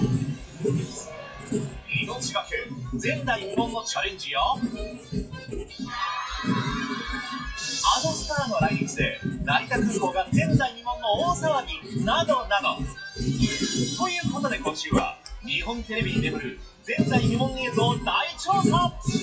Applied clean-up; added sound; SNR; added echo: classical method WPE with log-MMSE.